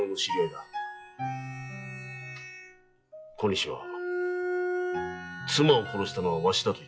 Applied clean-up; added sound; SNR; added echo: classical method log-MMSE.